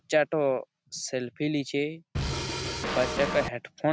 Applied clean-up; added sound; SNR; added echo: none; Drum kit; 1 dB; none.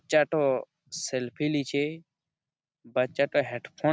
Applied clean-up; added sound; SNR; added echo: none; none; none; none.